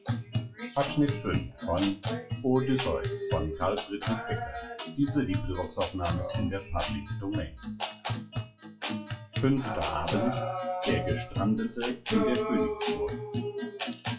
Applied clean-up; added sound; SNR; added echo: classical method WPE with log-MMSE.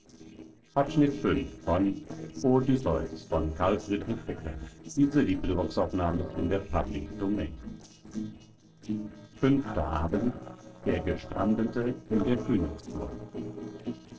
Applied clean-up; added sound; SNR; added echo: neural separator model SepFormer DNS4.